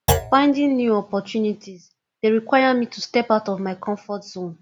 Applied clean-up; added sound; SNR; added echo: none; Thump, thud; 6 dB; none.